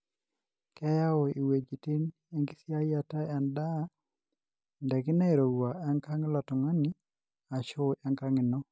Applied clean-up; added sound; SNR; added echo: none; none; none; none.